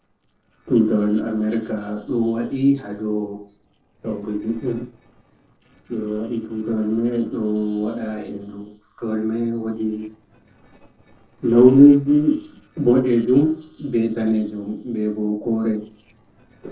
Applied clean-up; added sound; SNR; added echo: neural separator model SepFormer DNS4.